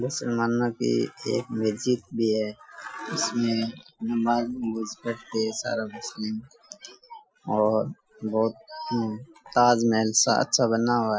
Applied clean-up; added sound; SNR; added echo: classical method Wiener filter.